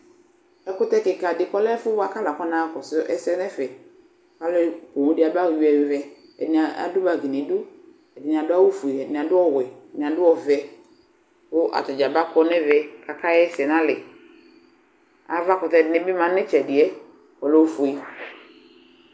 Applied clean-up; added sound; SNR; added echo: none; none; none; none.